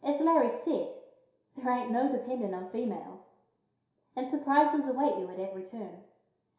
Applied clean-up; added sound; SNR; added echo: none; none; none; reverberation time 0.7 s.